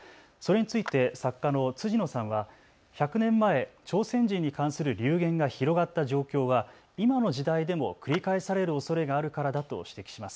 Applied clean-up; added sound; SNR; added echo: none; Clapping; 19 dB; none.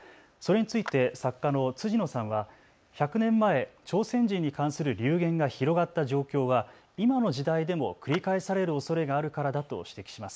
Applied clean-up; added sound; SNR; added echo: neural mask model Resemble Enhance denoiser.